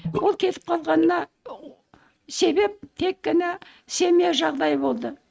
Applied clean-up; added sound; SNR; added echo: neural mask model RNNoise.